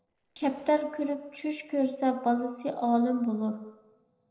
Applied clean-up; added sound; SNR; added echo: neural separator model SepFormer DNS4.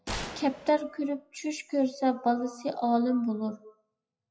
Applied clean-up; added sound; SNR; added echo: classical method WPE with log-MMSE.